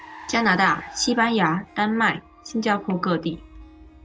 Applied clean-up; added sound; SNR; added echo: none; Harp + Car; 19 dB; none.